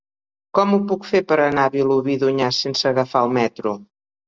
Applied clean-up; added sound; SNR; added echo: none; none; none; none.